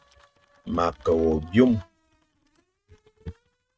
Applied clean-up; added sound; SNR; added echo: neural mask model RNNoise.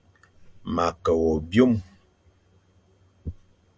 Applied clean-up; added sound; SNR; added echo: none; none; none; none.